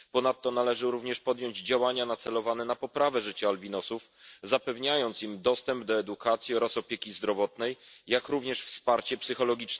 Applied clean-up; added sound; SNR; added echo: none; none; none; none.